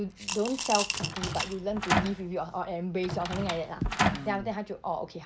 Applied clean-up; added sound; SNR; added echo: none; Door + Coin (dropping) / Glass; -1 dB; none.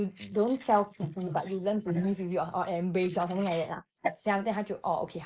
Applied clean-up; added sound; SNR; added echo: neural mask model Resemble Enhance denoiser.